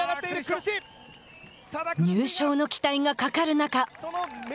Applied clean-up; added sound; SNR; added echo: none; none; none; none.